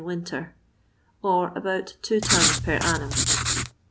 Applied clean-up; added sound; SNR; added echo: none; Writing; -5 dB; none.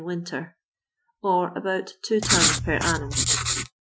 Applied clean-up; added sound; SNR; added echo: classical method Wiener filter.